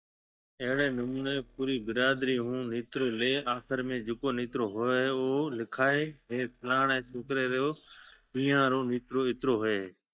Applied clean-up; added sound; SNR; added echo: neural mask model DeepFilterNet 3.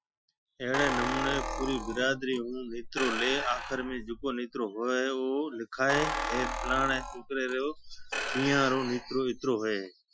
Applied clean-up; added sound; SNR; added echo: classical method Wiener filter.